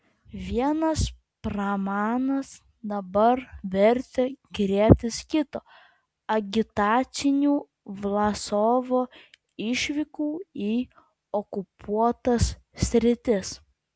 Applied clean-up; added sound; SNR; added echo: none; none; none; none.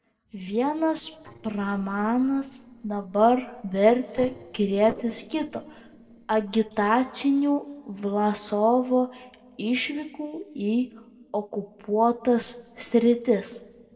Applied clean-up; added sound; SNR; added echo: neural separator model SepFormer DNS4.